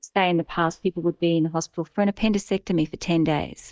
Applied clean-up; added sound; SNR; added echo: neural mask model DeepFilterNet 3.